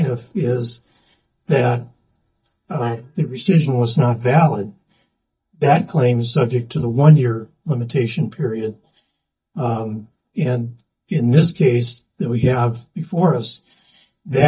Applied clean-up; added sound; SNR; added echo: neural mask model DeepFilterNet 3.